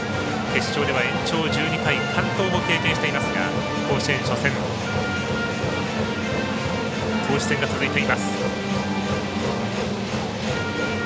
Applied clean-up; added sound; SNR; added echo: none; none; none; none.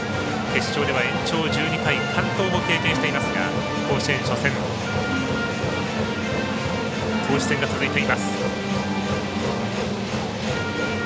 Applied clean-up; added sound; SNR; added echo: none; Snare drum; 14 dB; none.